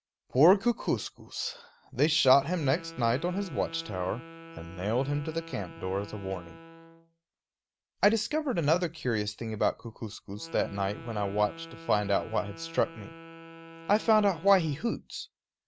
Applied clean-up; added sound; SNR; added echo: none; Wind instrument, woodwind instrument; 18 dB; none.